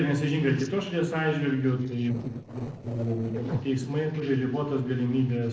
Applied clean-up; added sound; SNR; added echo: neural separator model SepFormer DNS4.